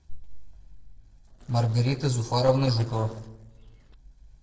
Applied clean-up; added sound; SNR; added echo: neural separator model SepFormer DNS4.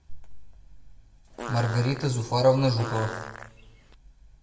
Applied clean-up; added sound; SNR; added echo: none; Fart; 11 dB; reverberation time 0.9 s.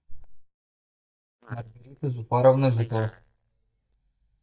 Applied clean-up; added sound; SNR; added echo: neural mask model DeepFilterNet 3.